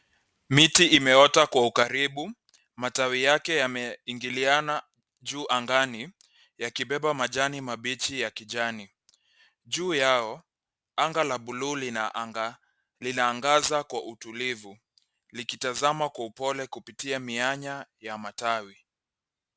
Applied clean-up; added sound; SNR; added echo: none; none; none; none.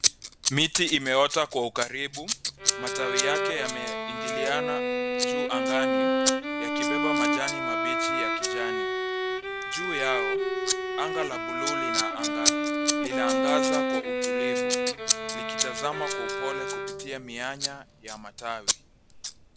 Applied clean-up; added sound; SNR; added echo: none; Bowed string instrument + Scissors; -5 dB; none.